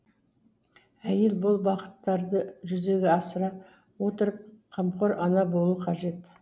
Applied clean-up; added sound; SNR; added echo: none; none; none; none.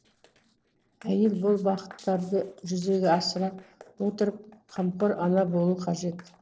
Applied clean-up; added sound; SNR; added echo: neural separator model SepFormer DNS4.